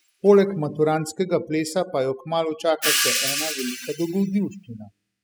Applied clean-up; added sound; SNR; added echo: classical method spectral subtraction.